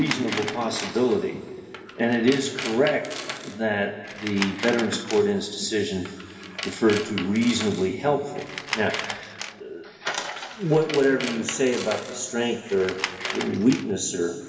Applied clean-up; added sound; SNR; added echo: none; Tools; 11 dB; reverberation time 2.1 s.